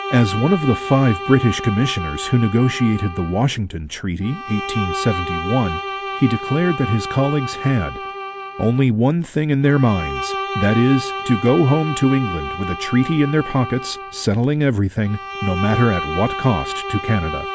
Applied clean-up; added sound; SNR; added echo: none; Bowed string instrument; 9 dB; none.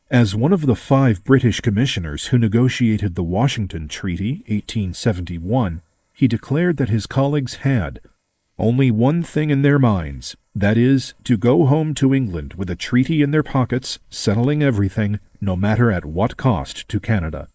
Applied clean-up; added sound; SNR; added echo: neural mask model Resemble Enhance denoiser.